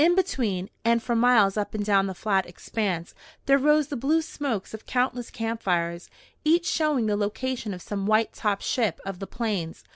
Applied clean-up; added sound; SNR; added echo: none; none; none; none.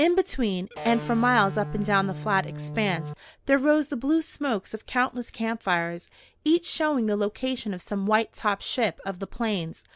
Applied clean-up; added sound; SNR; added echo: none; Electric guitar; 8 dB; none.